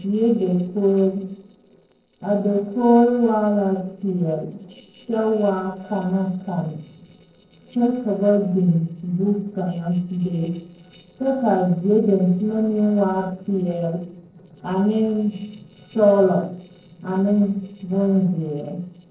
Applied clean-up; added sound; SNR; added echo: neural separator model SepFormer DNS4.